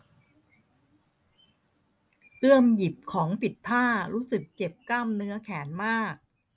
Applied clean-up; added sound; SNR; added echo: none; none; none; none.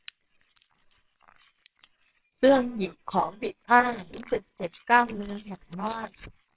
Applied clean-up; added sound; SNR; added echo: neural separator model SepFormer WHAMR!.